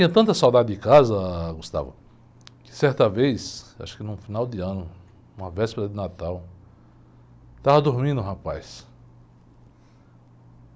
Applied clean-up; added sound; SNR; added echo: none; none; none; none.